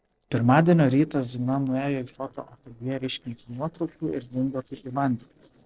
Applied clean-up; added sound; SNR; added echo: neural separator model SepFormer DNS4.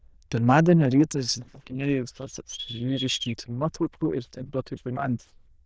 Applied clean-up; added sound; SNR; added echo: neural diffusion model UNIVERSE++.